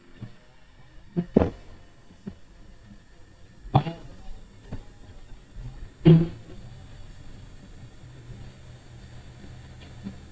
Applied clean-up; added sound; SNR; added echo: neural mask model DeepFilterNet 3.